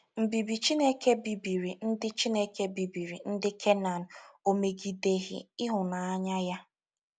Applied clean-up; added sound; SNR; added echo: none; none; none; none.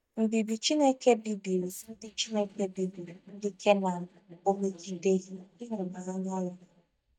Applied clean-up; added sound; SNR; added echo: neural mask model DeepFilterNet 3.